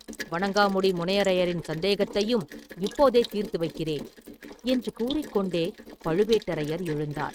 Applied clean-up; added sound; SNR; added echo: neural mask model RNNoise.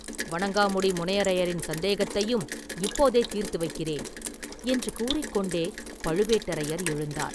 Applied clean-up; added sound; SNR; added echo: none; Rain; 3 dB; none.